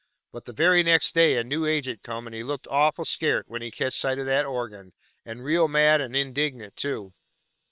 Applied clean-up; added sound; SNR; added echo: neural separator model SepFormer WHAM!.